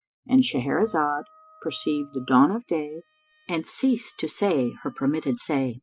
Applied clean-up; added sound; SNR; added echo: classical method spectral subtraction.